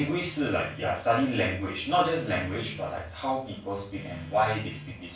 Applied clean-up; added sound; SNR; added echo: none; Telephone; 16 dB; reverberation time 0.3 s.